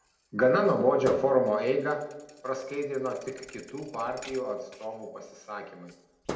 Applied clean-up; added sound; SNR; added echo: none; Thump, thud; 17 dB; reverberation time 0.7 s.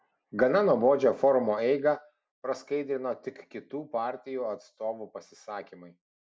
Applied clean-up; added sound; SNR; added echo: none; none; none; none.